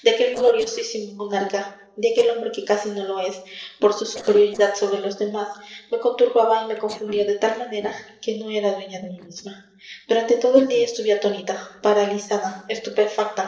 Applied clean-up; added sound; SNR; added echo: neural separator model SepFormer DNS4.